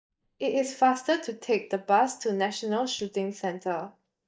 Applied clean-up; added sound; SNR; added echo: neural mask model DeepFilterNet 3.